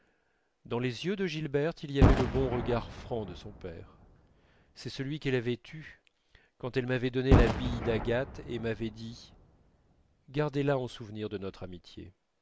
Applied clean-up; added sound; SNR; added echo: none; Boom; -2 dB; none.